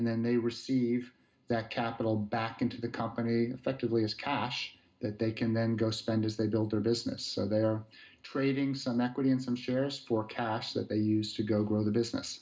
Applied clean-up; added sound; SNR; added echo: none; none; none; reverberation time 0.2 s.